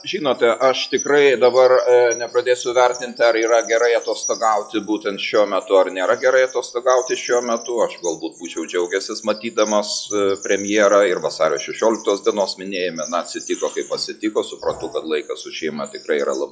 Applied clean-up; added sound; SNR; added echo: classical method log-MMSE.